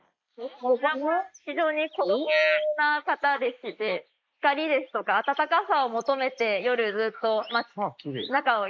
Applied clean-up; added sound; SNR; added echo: neural mask model Resemble Enhance denoiser.